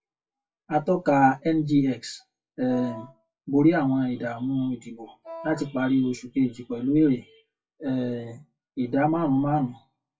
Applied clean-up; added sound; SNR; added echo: classical method WPE with log-MMSE.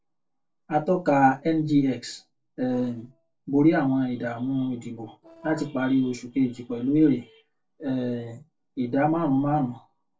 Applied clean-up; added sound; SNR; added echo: neural separator model SepFormer DNS4.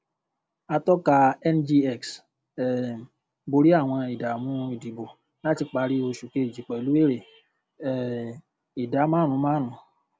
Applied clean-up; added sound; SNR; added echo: none; none; none; none.